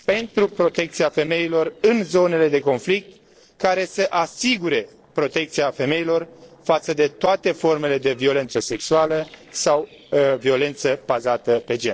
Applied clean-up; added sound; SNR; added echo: neural separator model SepFormer DNS4.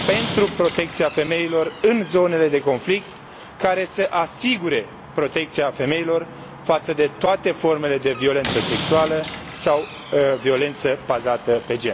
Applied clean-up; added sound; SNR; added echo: none; Slam; 12 dB; none.